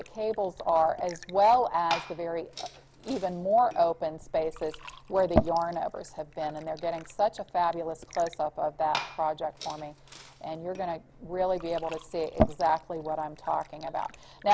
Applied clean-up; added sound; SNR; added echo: none; Liquid; 9 dB; none.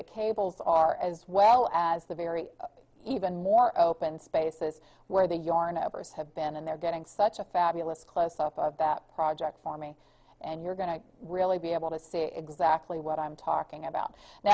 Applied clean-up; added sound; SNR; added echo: none; none; none; none.